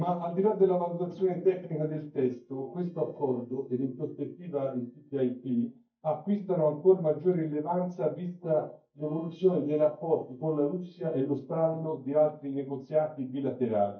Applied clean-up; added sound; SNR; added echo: neural mask model DeepFilterNet 3.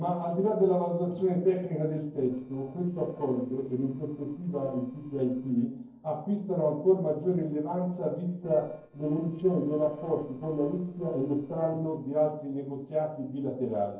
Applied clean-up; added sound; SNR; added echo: neural separator model SepFormer DNS4.